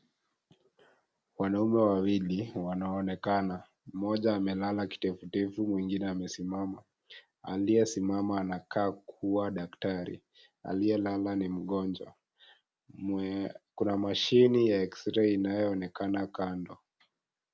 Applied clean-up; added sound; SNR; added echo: none; none; none; none.